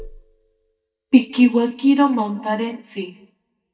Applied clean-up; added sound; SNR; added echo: neural mask model DeepFilterNet 3.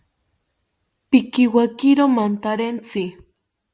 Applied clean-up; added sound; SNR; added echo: none; none; none; none.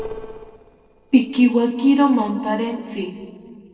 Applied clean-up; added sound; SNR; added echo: neural separator model SepFormer DNS4.